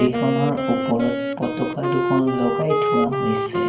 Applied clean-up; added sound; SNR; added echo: none; Wind instrument, woodwind instrument; 0 dB; reverberation time 0.8 s.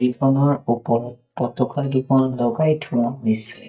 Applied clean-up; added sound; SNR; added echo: neural mask model DeepFilterNet 3.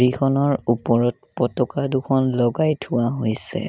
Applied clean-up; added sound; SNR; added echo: none; none; none; none.